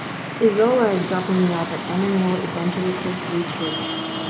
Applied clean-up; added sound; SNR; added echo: none; Traffic noise, roadway noise; 6 dB; none.